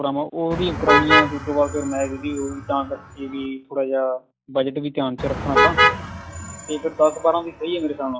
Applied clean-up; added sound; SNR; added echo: classical method log-MMSE.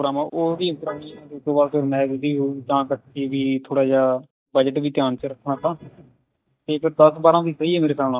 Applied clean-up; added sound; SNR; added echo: neural mask model DeepFilterNet 3.